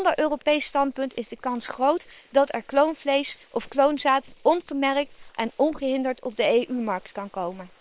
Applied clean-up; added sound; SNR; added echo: neural separator model SepFormer WHAM!.